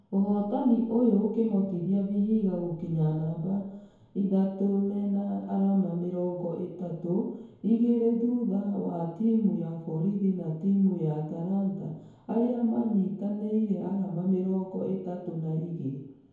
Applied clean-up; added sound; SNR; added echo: none; none; none; reverberation time 0.9 s.